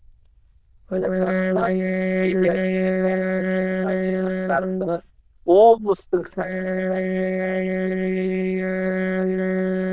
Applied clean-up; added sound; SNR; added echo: neural diffusion model UNIVERSE++.